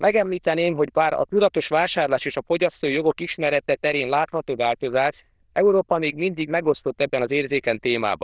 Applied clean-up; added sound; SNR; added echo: neural diffusion model UNIVERSE++.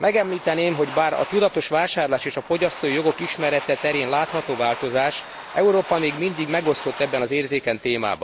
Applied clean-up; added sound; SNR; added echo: none; Domestic sounds, home sounds; 14 dB; none.